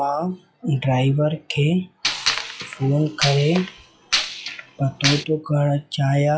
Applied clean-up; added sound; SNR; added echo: classical method log-MMSE.